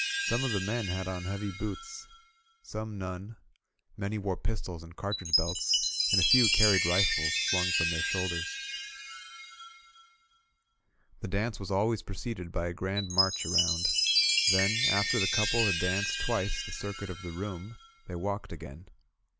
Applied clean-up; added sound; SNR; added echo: none; Chime; -1 dB; none.